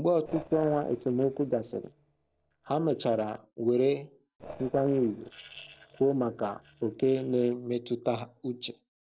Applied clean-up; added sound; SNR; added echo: neural separator model SepFormer DNS4.